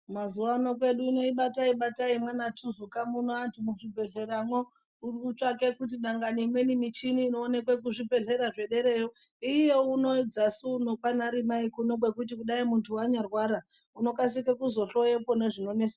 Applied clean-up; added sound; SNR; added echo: none; none; none; none.